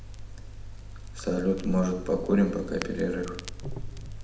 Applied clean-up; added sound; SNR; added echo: none; Crackle; 8 dB; reverberation time 0.7 s.